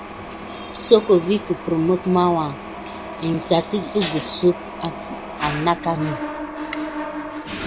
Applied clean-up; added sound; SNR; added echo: none; Mechanisms; 9 dB; none.